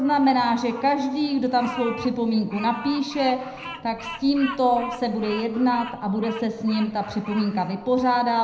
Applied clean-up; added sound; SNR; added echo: none; Bird vocalization, bird call, bird song; 16 dB; reverberation time 0.8 s.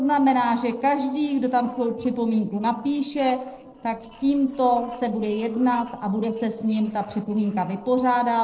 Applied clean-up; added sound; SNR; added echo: neural separator model SepFormer DNS4.